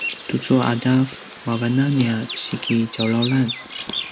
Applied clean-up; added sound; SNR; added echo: none; Bird vocalization, bird call, bird song; 10 dB; none.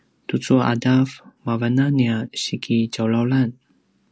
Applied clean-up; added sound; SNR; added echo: none; none; none; none.